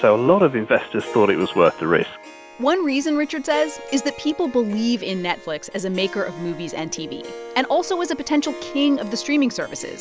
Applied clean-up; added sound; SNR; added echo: none; Harp; 15 dB; none.